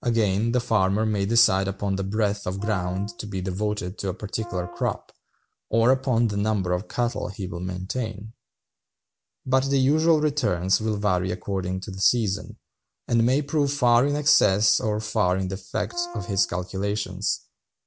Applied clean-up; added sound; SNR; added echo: none; Brass instrument; 17 dB; none.